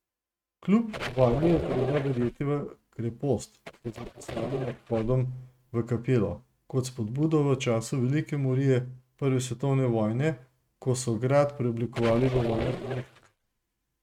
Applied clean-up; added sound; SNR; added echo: neural mask model RNNoise.